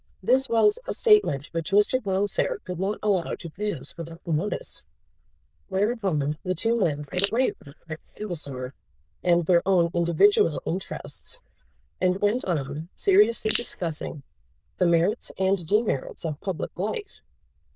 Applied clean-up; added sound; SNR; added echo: neural diffusion model UNIVERSE++.